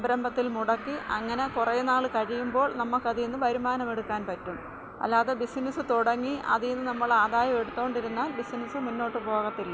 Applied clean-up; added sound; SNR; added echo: none; none; none; none.